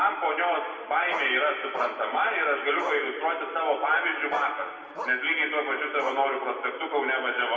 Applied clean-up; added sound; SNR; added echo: none; Bark; 13 dB; reverberation time 2.2 s.